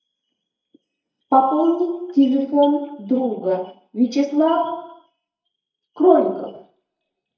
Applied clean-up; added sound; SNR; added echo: neural mask model DeepFilterNet 3.